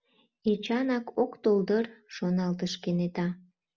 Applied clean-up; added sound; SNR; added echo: none; none; none; none.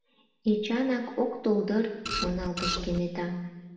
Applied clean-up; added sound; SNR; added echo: none; Printer; 3 dB; reverberation time 1.1 s.